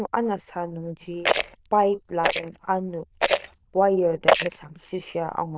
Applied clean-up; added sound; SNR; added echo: neural diffusion model UNIVERSE++.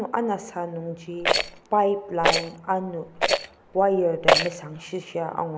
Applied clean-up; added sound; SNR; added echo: none; Rattle; -1 dB; none.